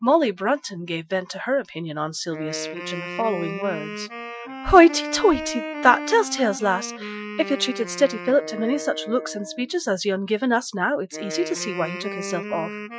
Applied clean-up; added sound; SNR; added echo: classical method Wiener filter.